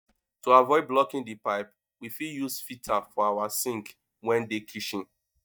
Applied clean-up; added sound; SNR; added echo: neural mask model DeepFilterNet 3.